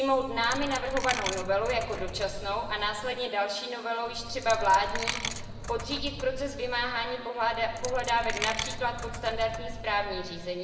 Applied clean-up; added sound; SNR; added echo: none; Coin (dropping); 7 dB; reverberation time 1.8 s.